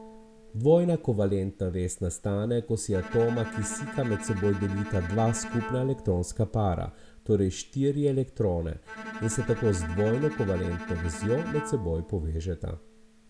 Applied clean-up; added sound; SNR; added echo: none; Bowed string instrument; 13 dB; none.